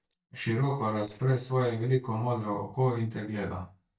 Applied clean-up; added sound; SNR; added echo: neural mask model DeepFilterNet 3.